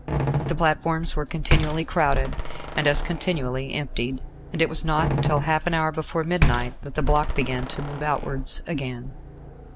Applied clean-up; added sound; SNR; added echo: none; Slam; 3 dB; none.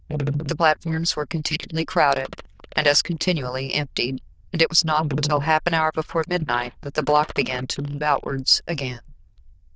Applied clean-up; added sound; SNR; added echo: neural diffusion model UNIVERSE++.